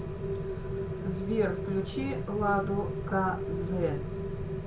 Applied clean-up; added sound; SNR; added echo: none; Rain; 1 dB; reverberation time 0.3 s.